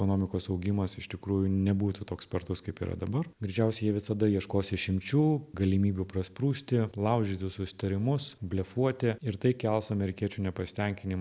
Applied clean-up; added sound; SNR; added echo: none; none; none; none.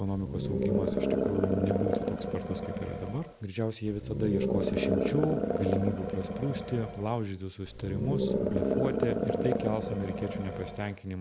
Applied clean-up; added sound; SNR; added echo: none; Animal; -2 dB; none.